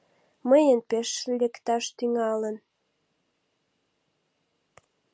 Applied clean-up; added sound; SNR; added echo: none; none; none; none.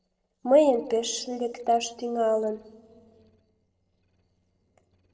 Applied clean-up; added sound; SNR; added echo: neural separator model SepFormer DNS4.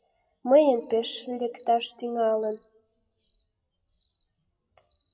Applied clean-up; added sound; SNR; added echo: classical method WPE with log-MMSE.